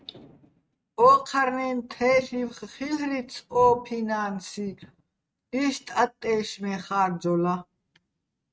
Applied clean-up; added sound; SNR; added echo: neural mask model RNNoise.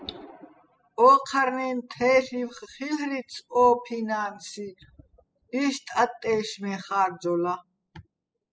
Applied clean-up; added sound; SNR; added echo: classical method spectral subtraction.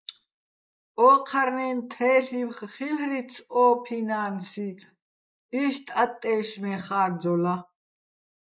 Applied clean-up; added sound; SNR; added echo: neural mask model Resemble Enhance denoiser.